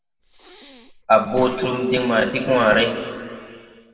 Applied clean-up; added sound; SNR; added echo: none; Breathing; 17 dB; reverberation time 1.9 s.